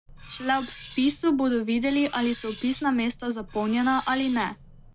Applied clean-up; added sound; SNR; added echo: none; Cutlery, silverware; 19 dB; none.